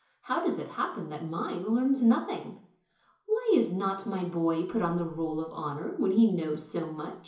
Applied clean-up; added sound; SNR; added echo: none; none; none; reverberation time 0.7 s.